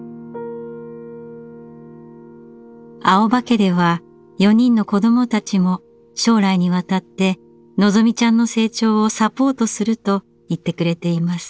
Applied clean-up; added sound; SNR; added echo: none; none; none; none.